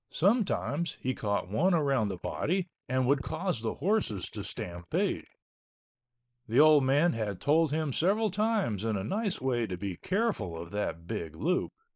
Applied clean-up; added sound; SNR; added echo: neural mask model Resemble Enhance denoiser.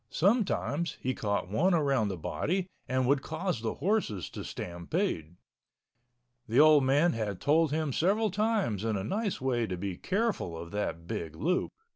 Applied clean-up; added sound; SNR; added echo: none; none; none; none.